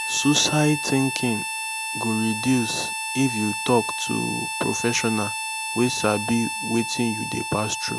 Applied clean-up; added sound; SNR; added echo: none; Harmonica; 4 dB; none.